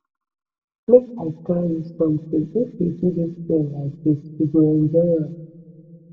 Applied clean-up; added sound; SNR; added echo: none; none; none; reverberation time 0.3 s.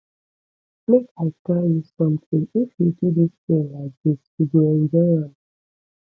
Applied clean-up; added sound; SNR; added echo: none; none; none; none.